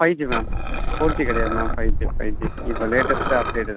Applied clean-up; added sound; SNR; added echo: none; Liquid; -2 dB; none.